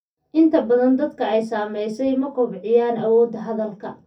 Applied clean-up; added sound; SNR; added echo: none; none; none; reverberation time 0.3 s.